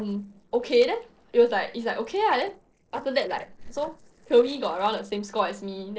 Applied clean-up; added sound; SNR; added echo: neural separator model SepFormer DNS4.